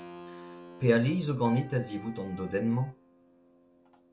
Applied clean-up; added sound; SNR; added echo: none; Keyboard (musical) + Wind instrument, woodwind instrument; 17 dB; none.